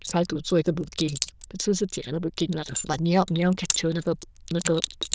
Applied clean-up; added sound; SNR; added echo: neural diffusion model UNIVERSE++.